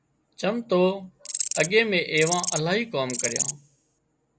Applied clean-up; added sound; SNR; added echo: none; Insect; 5 dB; none.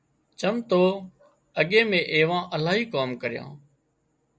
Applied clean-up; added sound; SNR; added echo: none; none; none; none.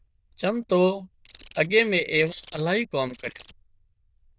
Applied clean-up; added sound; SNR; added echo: neural diffusion model UNIVERSE++.